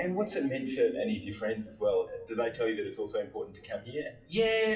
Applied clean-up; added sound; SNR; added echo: classical method WPE with log-MMSE.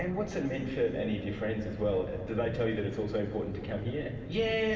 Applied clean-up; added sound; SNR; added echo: none; Thunder / Rain; 13 dB; reverberation time 2.5 s.